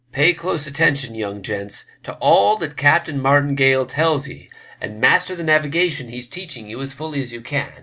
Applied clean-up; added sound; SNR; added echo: none; none; none; none.